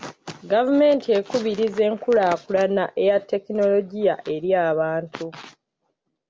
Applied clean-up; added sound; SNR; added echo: none; none; none; none.